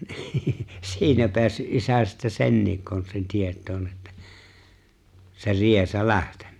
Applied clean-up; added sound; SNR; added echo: none; none; none; none.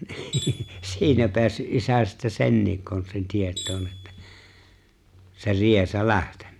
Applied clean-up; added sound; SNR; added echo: none; Tools; 19 dB; none.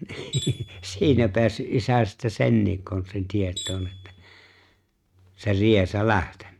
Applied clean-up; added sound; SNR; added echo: neural mask model RNNoise.